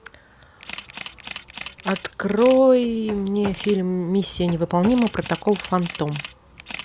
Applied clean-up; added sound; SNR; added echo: none; Camera + Run; 14 dB; none.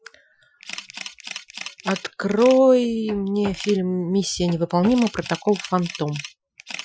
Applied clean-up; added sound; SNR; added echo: classical method Wiener filter.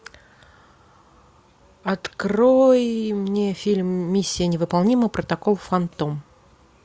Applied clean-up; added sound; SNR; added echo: none; none; none; none.